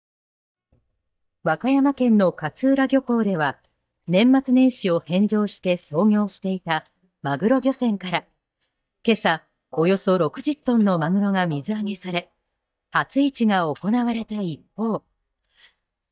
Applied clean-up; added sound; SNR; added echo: neural mask model DeepFilterNet 3.